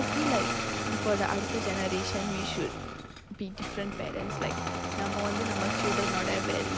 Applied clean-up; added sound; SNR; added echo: none; Engine starting; -1 dB; none.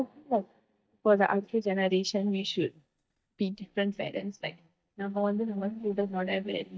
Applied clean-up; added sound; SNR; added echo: neural mask model DeepFilterNet 3.